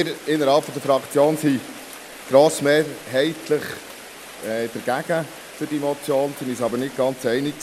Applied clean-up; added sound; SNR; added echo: none; Rain; 17 dB; none.